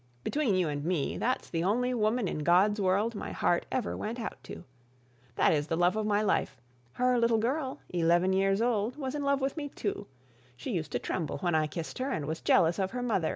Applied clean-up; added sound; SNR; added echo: none; none; none; none.